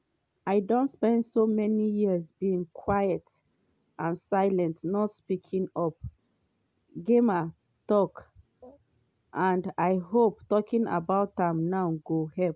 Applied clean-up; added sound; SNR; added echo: none; none; none; none.